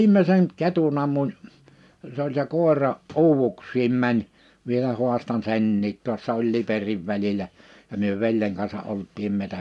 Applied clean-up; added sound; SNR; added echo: none; none; none; none.